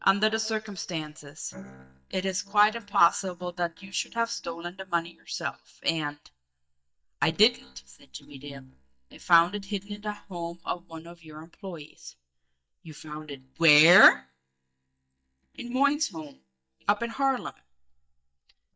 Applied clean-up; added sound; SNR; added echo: neural mask model DeepFilterNet 3.